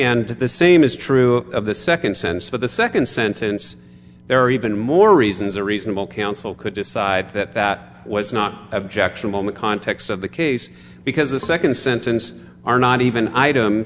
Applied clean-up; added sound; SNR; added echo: none; none; none; none.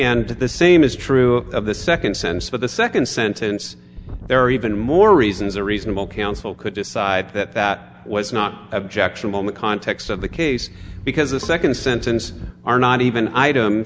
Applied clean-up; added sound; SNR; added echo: none; Wind; 14 dB; none.